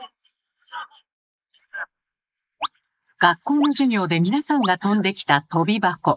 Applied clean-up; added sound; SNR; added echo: neural mask model Resemble Enhance denoiser.